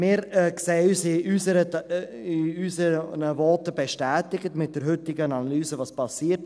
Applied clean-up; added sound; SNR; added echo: none; none; none; none.